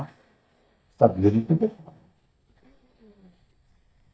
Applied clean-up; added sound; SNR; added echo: neural mask model DeepFilterNet 3.